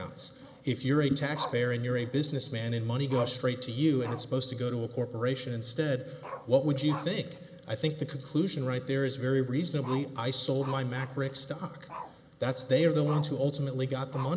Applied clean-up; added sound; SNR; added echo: neural mask model Resemble Enhance denoiser.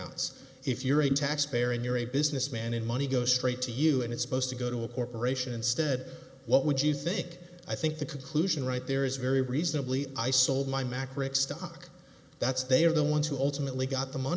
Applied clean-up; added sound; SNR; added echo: none; none; none; none.